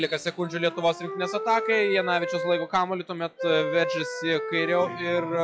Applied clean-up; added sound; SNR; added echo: classical method log-MMSE.